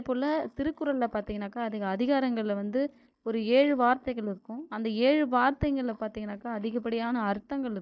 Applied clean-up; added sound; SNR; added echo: neural mask model DeepFilterNet 3.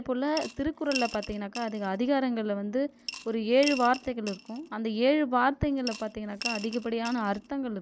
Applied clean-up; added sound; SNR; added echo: none; Coin (dropping) / Glass; 13 dB; none.